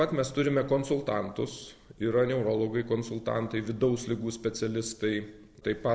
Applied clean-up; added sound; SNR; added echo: none; none; none; none.